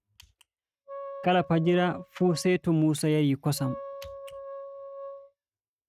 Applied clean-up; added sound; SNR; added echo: neural mask model RNNoise.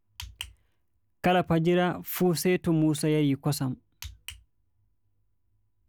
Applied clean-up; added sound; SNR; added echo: none; none; none; none.